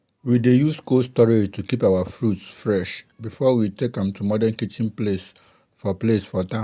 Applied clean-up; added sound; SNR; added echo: none; none; none; none.